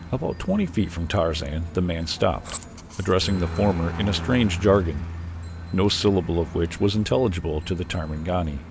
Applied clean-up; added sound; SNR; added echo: none; Aircraft; 10 dB; none.